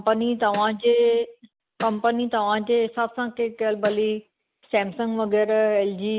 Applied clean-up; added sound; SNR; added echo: none; Snare drum; 15 dB; none.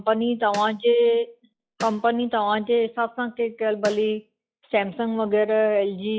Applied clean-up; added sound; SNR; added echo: classical method log-MMSE.